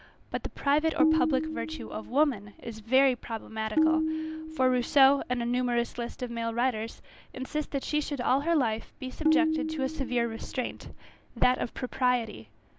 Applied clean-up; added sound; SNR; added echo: none; Tabla; 3 dB; none.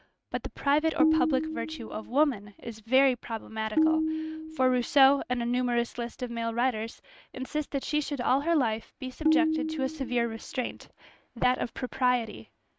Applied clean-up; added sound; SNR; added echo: neural mask model RNNoise.